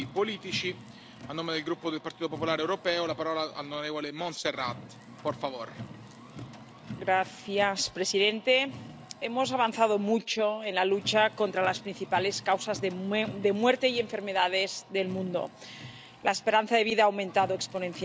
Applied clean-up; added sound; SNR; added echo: none; Car; 17 dB; none.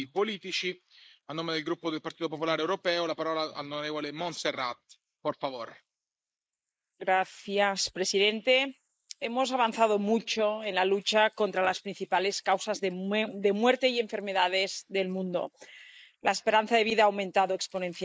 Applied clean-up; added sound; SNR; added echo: neural mask model Resemble Enhance denoiser.